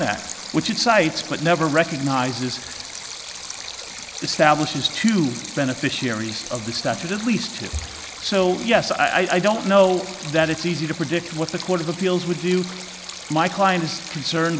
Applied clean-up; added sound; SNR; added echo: none; Stream; 13 dB; none.